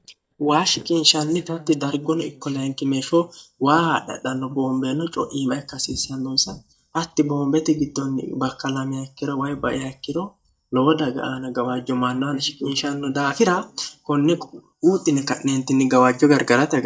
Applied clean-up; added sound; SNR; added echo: neural mask model DeepFilterNet 3.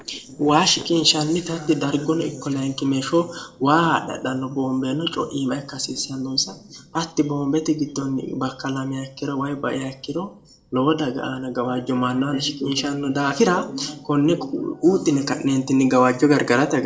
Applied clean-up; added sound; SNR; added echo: neural separator model SepFormer DNS4.